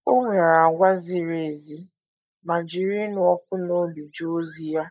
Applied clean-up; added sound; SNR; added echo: neural mask model Resemble Enhance denoiser.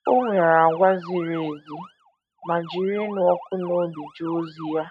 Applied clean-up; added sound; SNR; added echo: neural mask model RNNoise.